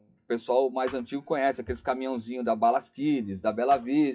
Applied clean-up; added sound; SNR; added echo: classical method WPE with log-MMSE.